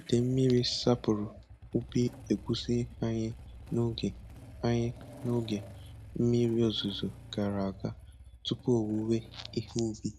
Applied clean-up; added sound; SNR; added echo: none; Engine starting / Motorcycle; 17 dB; none.